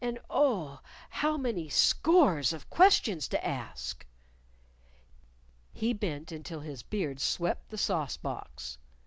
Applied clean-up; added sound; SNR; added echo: none; none; none; none.